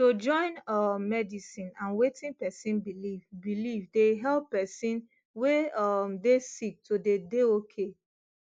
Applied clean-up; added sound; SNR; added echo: none; none; none; none.